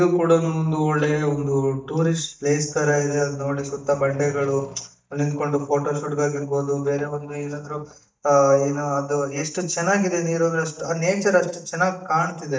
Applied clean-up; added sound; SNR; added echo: neural mask model DeepFilterNet 3.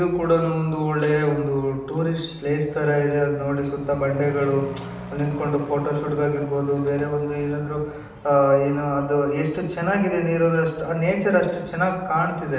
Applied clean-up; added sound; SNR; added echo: none; Accelerating, revving, vroom / Truck; 20 dB; reverberation time 0.8 s.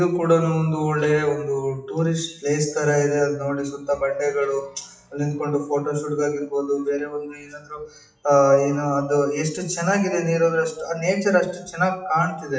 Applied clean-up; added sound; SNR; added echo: classical method WPE with log-MMSE.